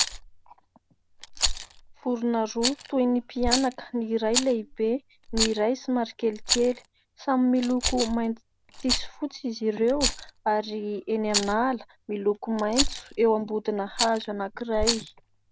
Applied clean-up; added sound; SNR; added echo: none; Rattle; 5 dB; none.